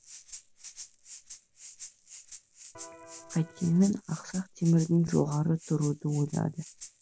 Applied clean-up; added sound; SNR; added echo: none; Electric guitar + Rattle (instrument); 17 dB; none.